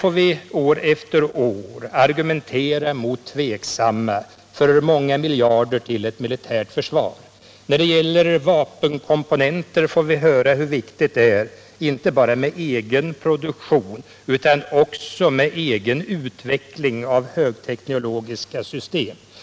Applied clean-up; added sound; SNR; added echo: none; none; none; none.